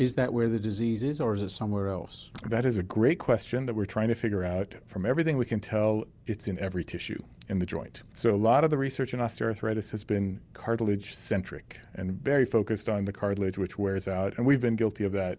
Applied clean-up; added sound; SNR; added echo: none; none; none; none.